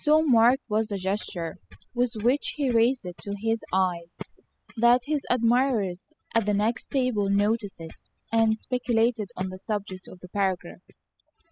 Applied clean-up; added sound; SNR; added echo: classical method spectral subtraction.